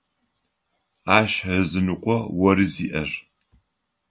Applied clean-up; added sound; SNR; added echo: none; none; none; none.